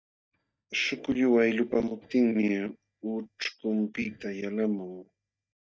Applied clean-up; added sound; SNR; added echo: neural mask model DeepFilterNet 3.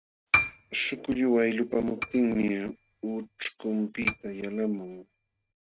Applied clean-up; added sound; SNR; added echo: neural mask model RNNoise.